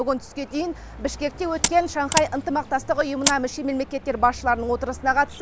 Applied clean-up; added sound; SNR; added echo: none; Mechanisms; 4 dB; none.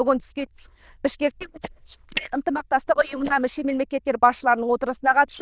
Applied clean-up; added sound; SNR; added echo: neural diffusion model UNIVERSE++.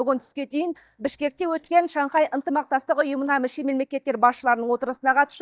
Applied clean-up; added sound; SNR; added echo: neural mask model DeepFilterNet 3.